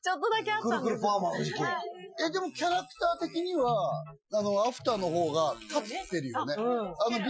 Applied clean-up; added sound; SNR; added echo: classical method Wiener filter.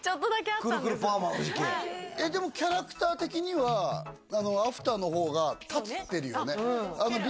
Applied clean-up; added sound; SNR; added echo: none; none; none; none.